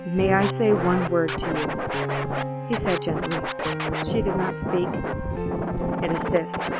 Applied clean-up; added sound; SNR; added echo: none; Piano + Scratching (performance technique); 0 dB; none.